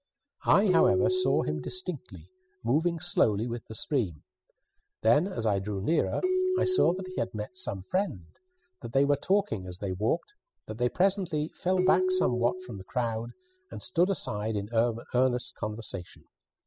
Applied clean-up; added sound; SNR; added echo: classical method spectral subtraction.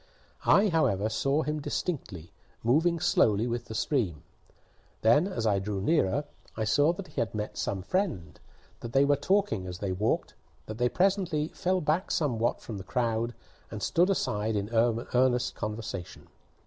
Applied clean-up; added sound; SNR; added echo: none; none; none; none.